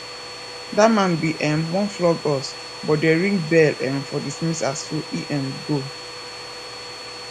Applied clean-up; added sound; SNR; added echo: none; Domestic sounds, home sounds; 12 dB; none.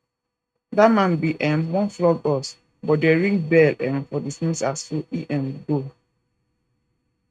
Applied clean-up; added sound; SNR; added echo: neural mask model RNNoise.